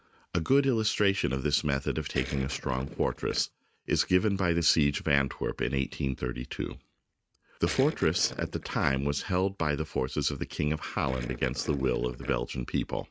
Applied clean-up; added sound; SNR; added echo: neural mask model RNNoise.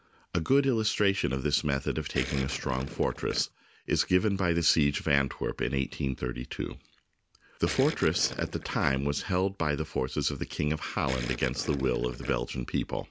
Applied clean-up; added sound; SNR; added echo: none; Gurgling; 13 dB; none.